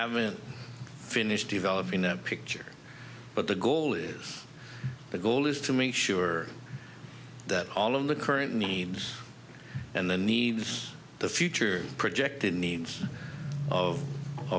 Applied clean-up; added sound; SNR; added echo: none; none; none; none.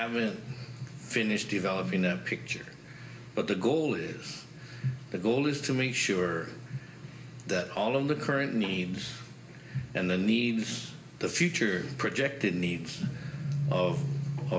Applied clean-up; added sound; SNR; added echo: none; none; none; reverberation time 1.1 s.